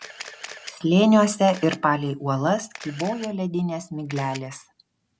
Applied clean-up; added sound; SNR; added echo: none; Camera; 20 dB; none.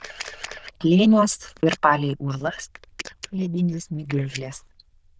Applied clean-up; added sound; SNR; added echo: neural diffusion model UNIVERSE++.